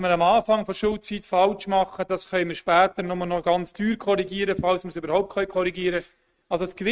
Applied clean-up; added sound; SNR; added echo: neural mask model RNNoise.